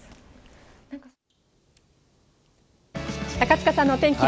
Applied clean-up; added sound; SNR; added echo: none; none; none; none.